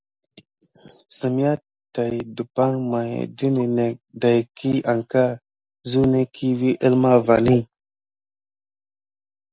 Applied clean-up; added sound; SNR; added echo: none; none; none; none.